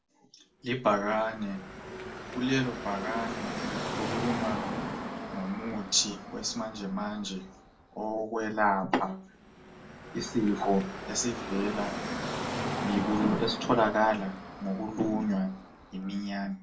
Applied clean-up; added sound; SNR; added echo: none; Car passing by / Traffic noise, roadway noise; 7 dB; reverberation time 0.2 s.